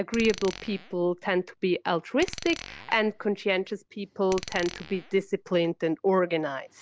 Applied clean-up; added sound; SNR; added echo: none; Glass; 16 dB; none.